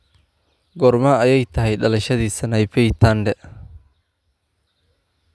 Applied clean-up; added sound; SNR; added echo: none; none; none; none.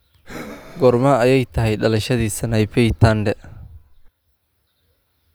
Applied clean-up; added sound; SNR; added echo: none; Breathing; 20 dB; none.